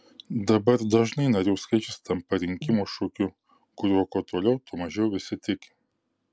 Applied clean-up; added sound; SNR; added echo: none; none; none; none.